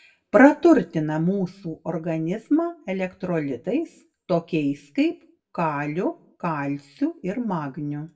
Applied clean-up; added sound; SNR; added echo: none; none; none; reverberation time 0.2 s.